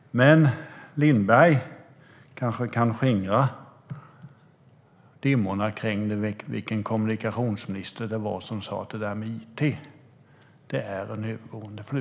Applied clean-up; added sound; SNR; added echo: none; none; none; none.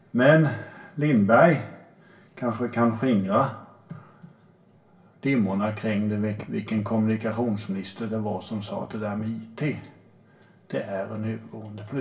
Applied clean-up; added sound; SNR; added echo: none; Wind; 19 dB; reverberation time 0.2 s.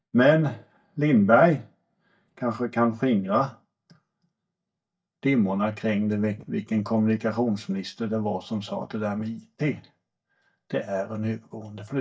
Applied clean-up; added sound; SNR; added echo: neural mask model DeepFilterNet 3.